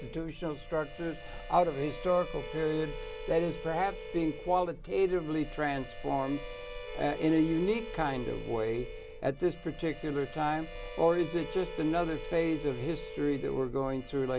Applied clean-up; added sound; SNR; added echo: none; Harmonica; 12 dB; none.